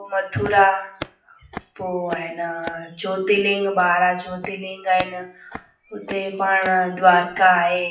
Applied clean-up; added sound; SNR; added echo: classical method WPE with log-MMSE.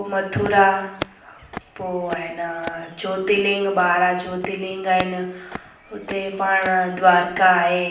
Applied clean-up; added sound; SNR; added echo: none; Walk, footsteps; 17 dB; reverberation time 0.6 s.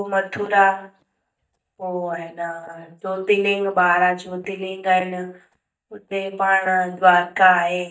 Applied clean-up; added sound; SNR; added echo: neural mask model DeepFilterNet 3.